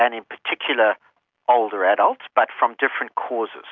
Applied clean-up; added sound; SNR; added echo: none; none; none; none.